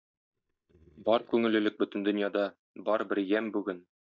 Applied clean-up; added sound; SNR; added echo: neural mask model DeepFilterNet 3.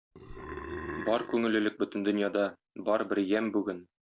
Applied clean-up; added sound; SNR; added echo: none; Burping, eructation; 9 dB; none.